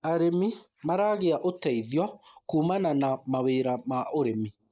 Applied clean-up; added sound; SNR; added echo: neural mask model Resemble Enhance denoiser.